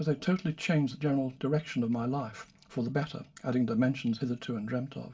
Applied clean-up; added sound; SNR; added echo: none; none; none; reverberation time 0.2 s.